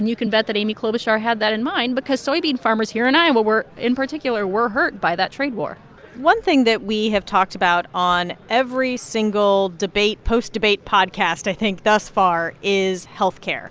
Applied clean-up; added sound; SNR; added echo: none; none; none; none.